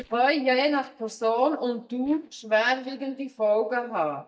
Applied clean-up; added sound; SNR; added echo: neural mask model DeepFilterNet 3.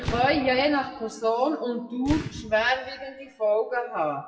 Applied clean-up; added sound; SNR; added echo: classical method WPE with log-MMSE.